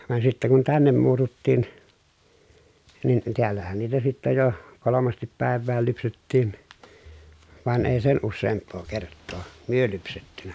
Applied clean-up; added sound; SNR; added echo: none; none; none; none.